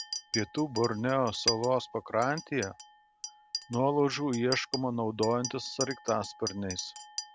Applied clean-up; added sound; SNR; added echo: none; Chink, clink; 9 dB; none.